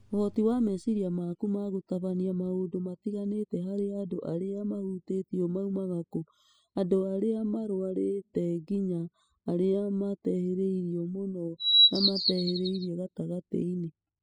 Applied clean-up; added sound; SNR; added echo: classical method spectral subtraction.